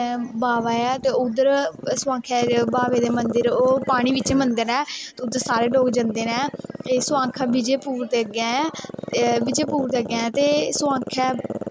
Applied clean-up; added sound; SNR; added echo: none; Growling; 10 dB; none.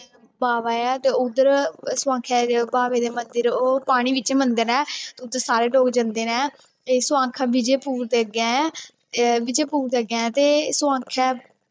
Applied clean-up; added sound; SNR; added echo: neural mask model DeepFilterNet 3.